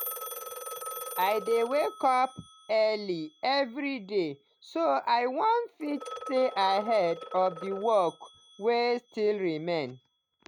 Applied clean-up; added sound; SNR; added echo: neural mask model RNNoise.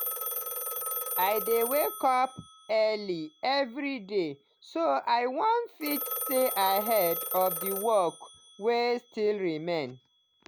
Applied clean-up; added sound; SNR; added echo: none; Telephone; 8 dB; none.